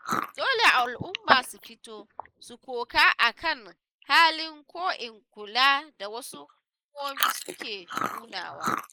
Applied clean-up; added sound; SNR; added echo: neural mask model Resemble Enhance denoiser.